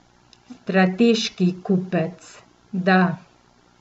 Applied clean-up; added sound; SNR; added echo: none; none; none; none.